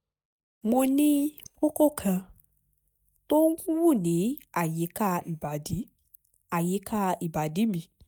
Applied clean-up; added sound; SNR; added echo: neural mask model DeepFilterNet 3.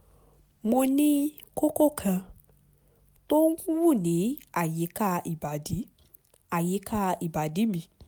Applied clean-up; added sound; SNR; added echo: none; none; none; none.